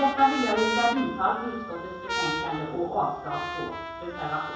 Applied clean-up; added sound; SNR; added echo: none; Trumpet; 5 dB; reverberation time 0.7 s.